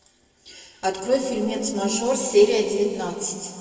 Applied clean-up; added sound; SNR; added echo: none; none; none; reverberation time 2.3 s.